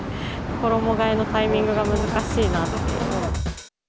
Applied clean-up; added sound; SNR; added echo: none; Drum kit; 5 dB; none.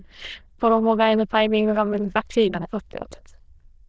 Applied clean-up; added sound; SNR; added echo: neural diffusion model UNIVERSE++.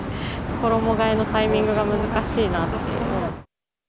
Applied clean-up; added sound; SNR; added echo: none; none; none; none.